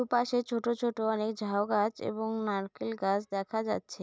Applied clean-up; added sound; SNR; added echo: none; none; none; none.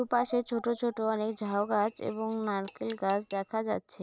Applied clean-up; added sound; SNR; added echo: none; Cutlery, silverware / Dishes, pots, and pans + Bird vocalization, bird call, bird song; 18 dB; none.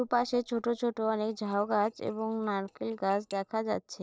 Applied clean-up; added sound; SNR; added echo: neural separator model SepFormer DNS4.